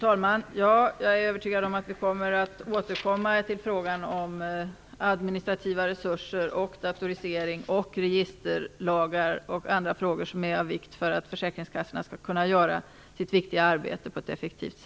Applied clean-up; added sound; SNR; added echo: none; none; none; none.